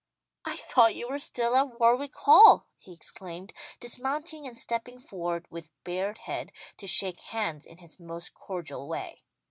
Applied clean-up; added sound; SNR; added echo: none; none; none; none.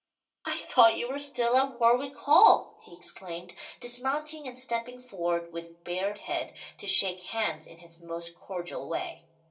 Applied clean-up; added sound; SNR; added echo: none; none; none; reverberation time 0.2 s.